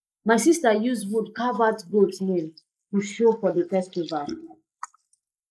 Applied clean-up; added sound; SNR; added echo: neural mask model Resemble Enhance denoiser.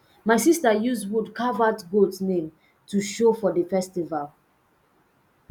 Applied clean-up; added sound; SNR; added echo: none; none; none; none.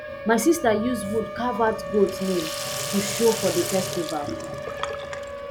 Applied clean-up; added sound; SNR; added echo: none; Sink (filling or washing) / Water tap, faucet + Siren; 6 dB; none.